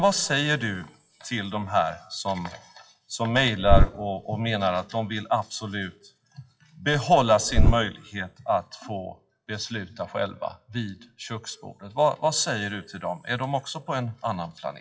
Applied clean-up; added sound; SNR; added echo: classical method WPE with log-MMSE.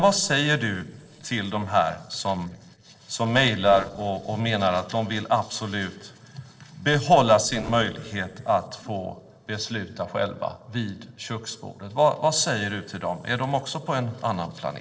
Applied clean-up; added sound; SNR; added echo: neural separator model SepFormer DNS4.